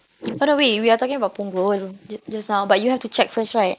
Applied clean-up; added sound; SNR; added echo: neural mask model Resemble Enhance denoiser.